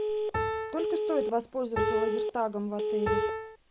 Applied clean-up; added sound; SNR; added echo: none; Telephone + Piano; -3 dB; none.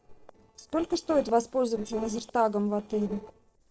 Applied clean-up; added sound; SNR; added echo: neural separator model SepFormer DNS4.